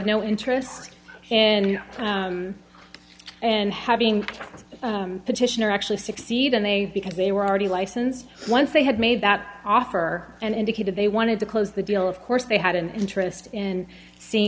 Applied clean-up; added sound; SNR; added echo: none; none; none; none.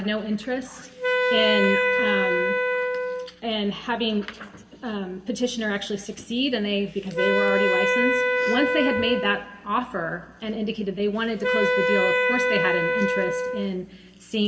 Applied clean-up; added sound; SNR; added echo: none; Wind instrument, woodwind instrument; -3 dB; reverberation time 2.1 s.